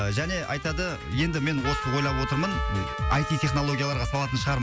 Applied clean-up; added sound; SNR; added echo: none; Trumpet + Trumpet; 8 dB; none.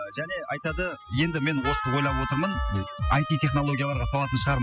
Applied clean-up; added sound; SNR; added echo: classical method spectral subtraction.